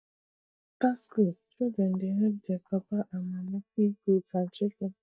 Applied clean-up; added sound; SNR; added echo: neural mask model DeepFilterNet 3.